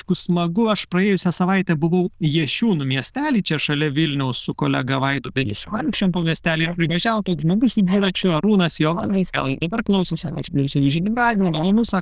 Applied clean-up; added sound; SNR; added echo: neural diffusion model UNIVERSE++.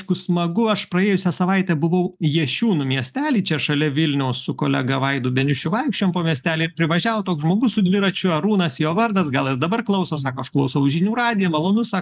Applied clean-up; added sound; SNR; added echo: neural mask model Resemble Enhance denoiser.